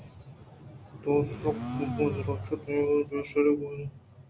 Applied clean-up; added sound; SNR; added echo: none; Domestic sounds, home sounds; 10 dB; none.